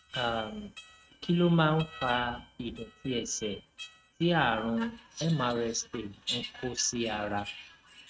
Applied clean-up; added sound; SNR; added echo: neural mask model RNNoise.